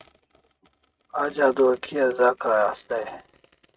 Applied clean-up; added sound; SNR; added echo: neural mask model RNNoise.